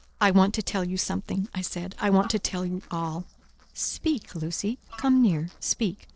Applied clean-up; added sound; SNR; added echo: neural separator model SepFormer DNS4.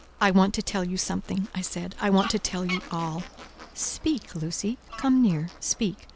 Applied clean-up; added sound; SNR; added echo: none; Fowl; 16 dB; none.